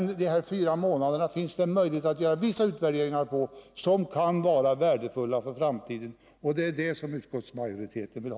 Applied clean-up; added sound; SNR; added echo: none; none; none; none.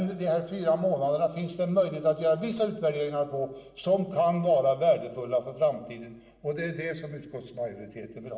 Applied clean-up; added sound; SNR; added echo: none; none; none; reverberation time 0.9 s.